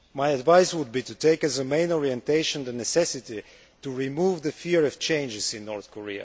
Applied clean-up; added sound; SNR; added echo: none; none; none; none.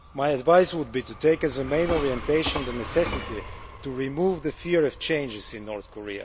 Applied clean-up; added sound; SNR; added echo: none; Train; 12 dB; none.